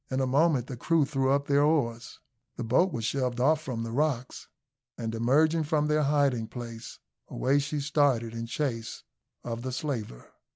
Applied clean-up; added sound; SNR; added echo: none; none; none; none.